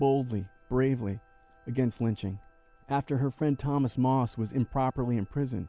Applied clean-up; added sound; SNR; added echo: none; none; none; none.